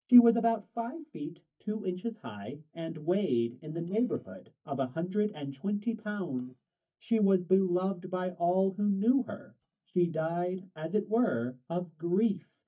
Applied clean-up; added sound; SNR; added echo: neural mask model DeepFilterNet 3.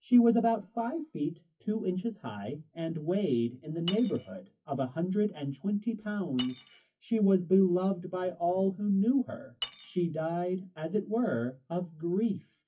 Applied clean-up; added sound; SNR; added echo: classical method WPE with log-MMSE.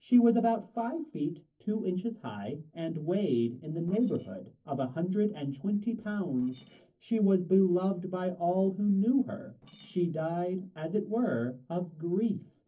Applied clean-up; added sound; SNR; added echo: neural separator model SepFormer DNS4.